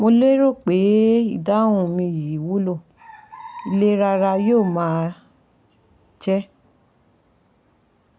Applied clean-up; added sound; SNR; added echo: none; none; none; none.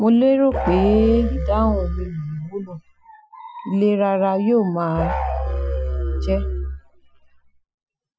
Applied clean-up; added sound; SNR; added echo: classical method Wiener filter.